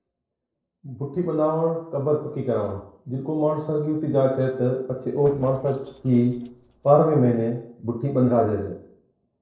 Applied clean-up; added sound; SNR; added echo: neural separator model SepFormer DNS4.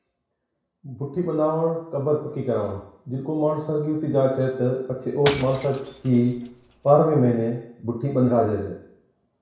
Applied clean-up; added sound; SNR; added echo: none; Shatter / Crushing; 13 dB; reverberation time 0.6 s.